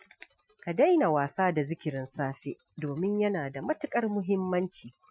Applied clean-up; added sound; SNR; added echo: classical method Wiener filter.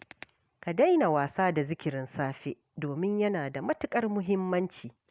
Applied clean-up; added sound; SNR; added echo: none; none; none; none.